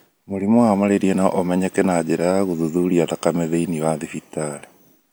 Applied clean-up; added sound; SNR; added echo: none; none; none; none.